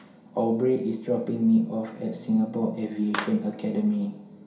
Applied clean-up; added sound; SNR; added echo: none; Clapping; 17 dB; reverberation time 0.5 s.